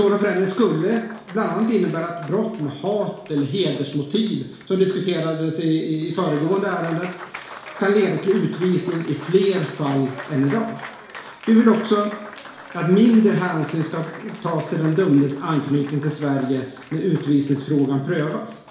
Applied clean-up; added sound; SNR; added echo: none; Applause; 19 dB; reverberation time 0.7 s.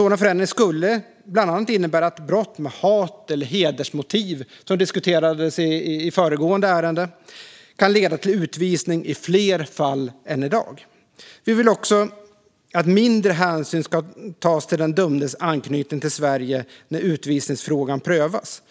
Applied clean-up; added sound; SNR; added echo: none; none; none; none.